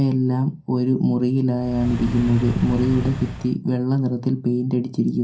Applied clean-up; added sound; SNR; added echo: none; Accelerating, revving, vroom / Car; 7 dB; reverberation time 0.3 s.